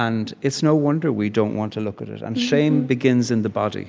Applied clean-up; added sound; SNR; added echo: none; none; none; none.